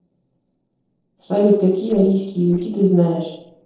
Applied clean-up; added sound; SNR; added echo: neural separator model SepFormer DNS4.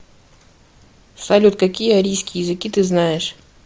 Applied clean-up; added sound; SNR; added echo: none; none; none; none.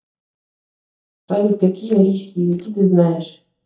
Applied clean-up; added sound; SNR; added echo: neural mask model DeepFilterNet 3.